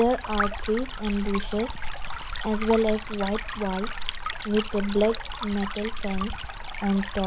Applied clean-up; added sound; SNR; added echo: none; Stream; 3 dB; none.